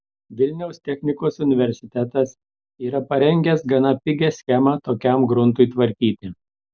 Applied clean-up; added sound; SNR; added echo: none; none; none; none.